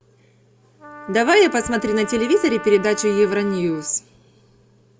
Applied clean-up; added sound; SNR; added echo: none; Trumpet; 15 dB; none.